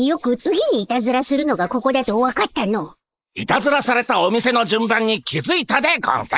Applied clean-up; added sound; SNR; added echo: neural mask model Resemble Enhance denoiser.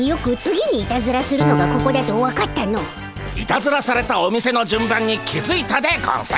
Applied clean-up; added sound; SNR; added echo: none; Piano; 5 dB; none.